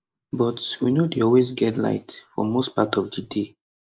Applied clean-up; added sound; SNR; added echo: neural mask model Resemble Enhance denoiser.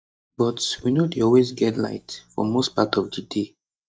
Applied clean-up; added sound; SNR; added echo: neural mask model DeepFilterNet 3.